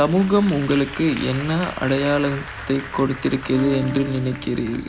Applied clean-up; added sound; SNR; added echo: none; Applause / Crowd + Acoustic guitar; 13 dB; none.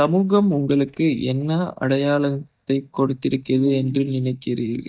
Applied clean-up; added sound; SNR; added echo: neural mask model DeepFilterNet 3.